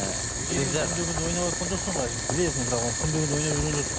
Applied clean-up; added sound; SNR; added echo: none; Boiling; -1 dB; none.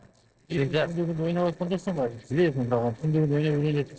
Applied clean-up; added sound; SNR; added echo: neural separator model SepFormer DNS4.